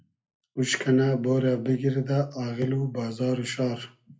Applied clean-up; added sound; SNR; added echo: none; none; none; reverberation time 0.3 s.